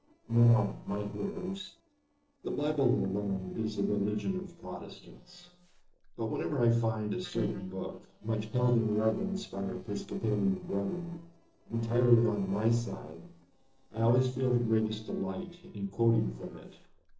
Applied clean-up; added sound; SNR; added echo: neural separator model SepFormer DNS4.